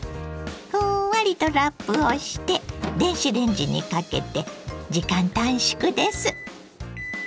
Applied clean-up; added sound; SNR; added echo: none; none; none; none.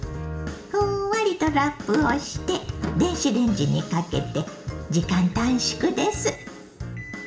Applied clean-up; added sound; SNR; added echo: none; none; none; reverberation time 1.2 s.